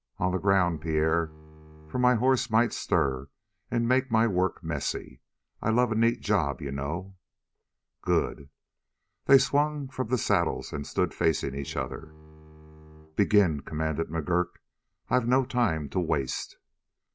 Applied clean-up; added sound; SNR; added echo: none; Bowed string instrument; 20 dB; none.